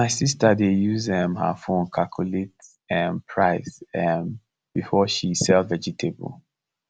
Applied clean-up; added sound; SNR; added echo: none; none; none; none.